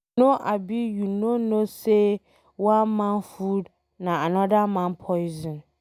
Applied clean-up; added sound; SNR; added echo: none; none; none; none.